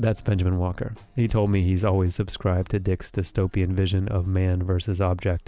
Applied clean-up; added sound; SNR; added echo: none; none; none; none.